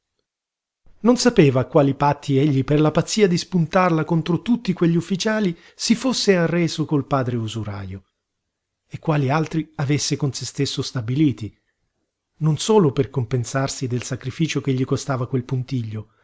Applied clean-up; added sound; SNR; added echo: none; none; none; none.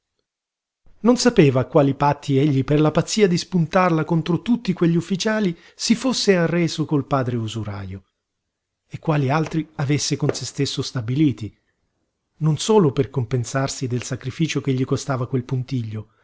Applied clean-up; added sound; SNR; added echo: none; Fireworks; 18 dB; none.